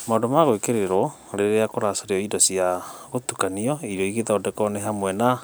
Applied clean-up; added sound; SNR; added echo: none; none; none; none.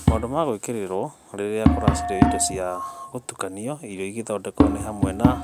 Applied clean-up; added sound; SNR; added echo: none; Tap; -4 dB; none.